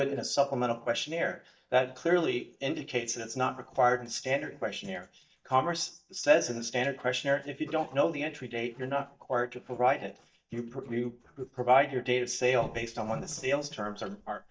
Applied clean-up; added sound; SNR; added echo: neural mask model DeepFilterNet 3.